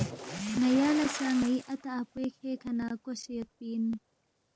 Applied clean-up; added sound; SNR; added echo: none; Splash, splatter; 12 dB; none.